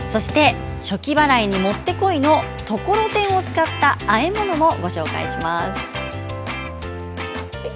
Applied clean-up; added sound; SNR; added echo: none; none; none; none.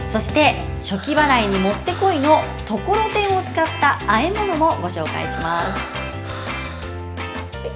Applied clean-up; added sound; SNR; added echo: none; Breathing; 15 dB; reverberation time 0.7 s.